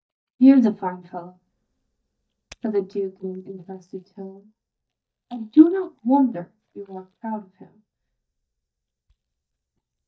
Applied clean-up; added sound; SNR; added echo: neural mask model DeepFilterNet 3.